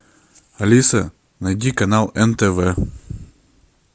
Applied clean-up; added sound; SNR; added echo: none; none; none; none.